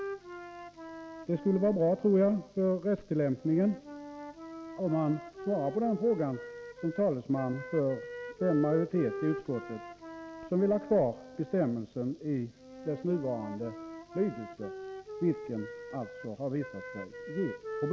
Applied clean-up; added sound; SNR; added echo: none; Wind instrument, woodwind instrument; 12 dB; none.